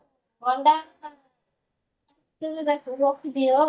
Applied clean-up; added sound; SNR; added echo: neural mask model DeepFilterNet 3.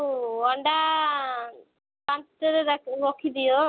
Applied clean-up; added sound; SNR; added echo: none; none; none; none.